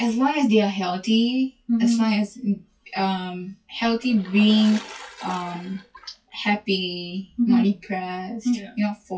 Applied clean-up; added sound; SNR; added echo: classical method WPE with log-MMSE.